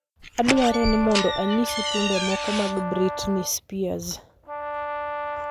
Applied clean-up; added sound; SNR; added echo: none; Door + Brass instrument; 4 dB; none.